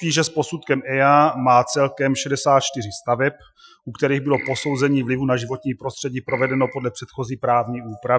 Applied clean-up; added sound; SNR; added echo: classical method Wiener filter.